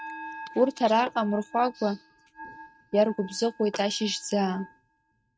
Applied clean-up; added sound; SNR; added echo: neural mask model RNNoise.